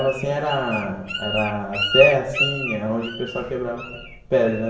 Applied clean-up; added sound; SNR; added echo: none; Bird; 5 dB; reverberation time 0.9 s.